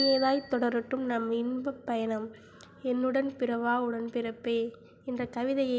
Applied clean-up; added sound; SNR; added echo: none; Bicycle bell; 14 dB; none.